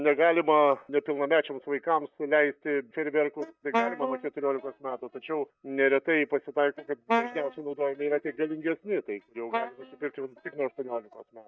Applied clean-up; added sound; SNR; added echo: neural mask model DeepFilterNet 3.